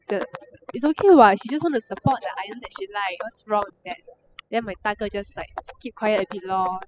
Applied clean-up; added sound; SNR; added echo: classical method spectral subtraction.